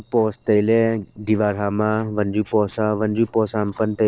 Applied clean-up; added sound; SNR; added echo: neural separator model SepFormer DNS4.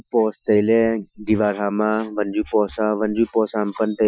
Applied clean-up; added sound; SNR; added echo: classical method Wiener filter.